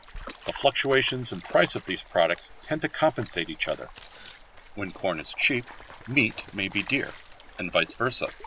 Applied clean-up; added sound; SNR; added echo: none; Stream; 16 dB; none.